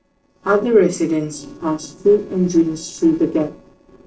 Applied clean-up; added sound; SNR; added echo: neural separator model SepFormer DNS4.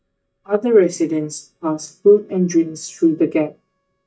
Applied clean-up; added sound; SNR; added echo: neural mask model DeepFilterNet 3.